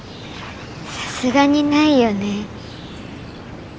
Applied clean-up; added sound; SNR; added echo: none; none; none; none.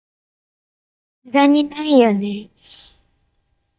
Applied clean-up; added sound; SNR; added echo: neural mask model DeepFilterNet 3.